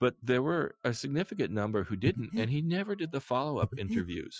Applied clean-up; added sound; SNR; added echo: classical method Wiener filter.